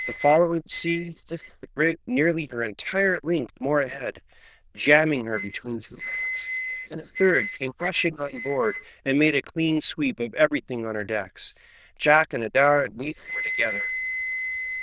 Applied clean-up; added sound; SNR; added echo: neural diffusion model UNIVERSE++.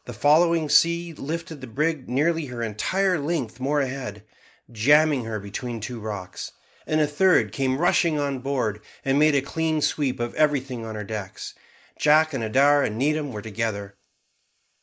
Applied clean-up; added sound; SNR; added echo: neural mask model Resemble Enhance denoiser.